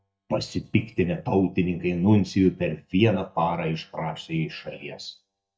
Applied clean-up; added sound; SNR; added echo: neural mask model DeepFilterNet 3.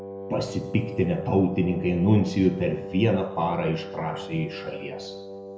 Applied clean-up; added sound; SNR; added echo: none; Wind instrument, woodwind instrument; 11 dB; reverberation time 1.4 s.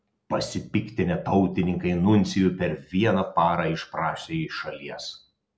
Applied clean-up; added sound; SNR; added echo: none; none; none; none.